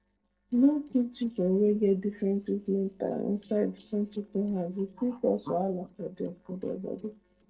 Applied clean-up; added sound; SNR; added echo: neural separator model SepFormer DNS4.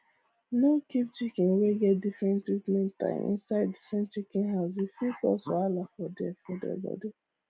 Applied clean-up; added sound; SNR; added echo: none; none; none; none.